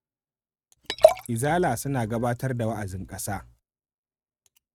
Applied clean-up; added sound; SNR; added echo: neural mask model RNNoise.